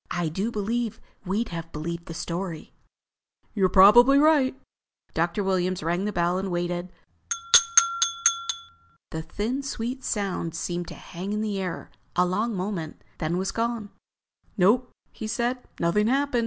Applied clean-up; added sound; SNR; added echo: none; none; none; none.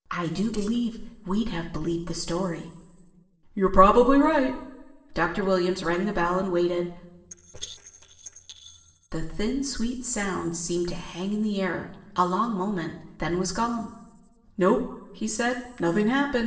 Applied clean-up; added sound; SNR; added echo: neural separator model SepFormer DNS4.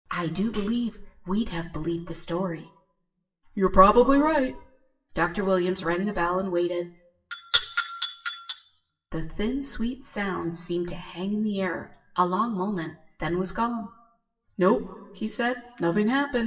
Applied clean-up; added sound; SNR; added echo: classical method WPE with log-MMSE.